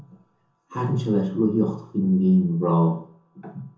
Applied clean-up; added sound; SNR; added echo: none; none; none; reverberation time 0.5 s.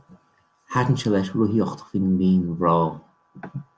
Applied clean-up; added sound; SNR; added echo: none; none; none; none.